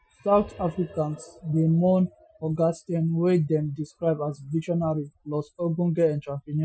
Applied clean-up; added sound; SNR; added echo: classical method Wiener filter.